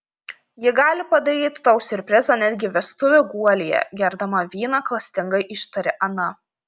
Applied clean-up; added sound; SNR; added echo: none; none; none; none.